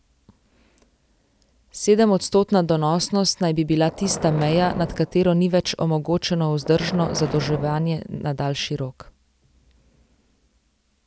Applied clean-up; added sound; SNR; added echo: none; Boom; 11 dB; none.